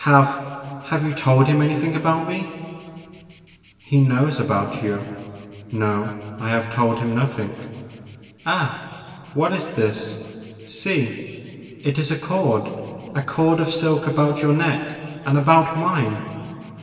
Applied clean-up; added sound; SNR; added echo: none; Insect; 17 dB; reverberation time 2.6 s.